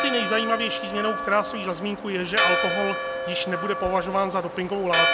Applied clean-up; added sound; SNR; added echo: none; Church bell; 1 dB; none.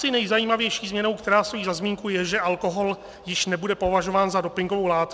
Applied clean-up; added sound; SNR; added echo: none; none; none; none.